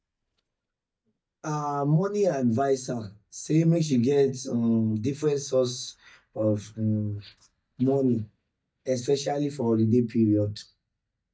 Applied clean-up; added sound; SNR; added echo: neural mask model DeepFilterNet 3.